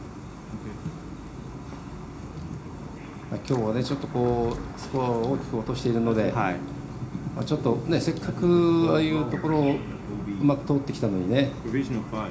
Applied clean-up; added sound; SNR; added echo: none; Accelerating, revving, vroom; 18 dB; reverberation time 0.4 s.